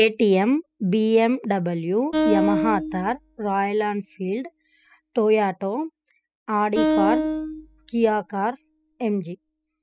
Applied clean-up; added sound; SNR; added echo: classical method spectral subtraction.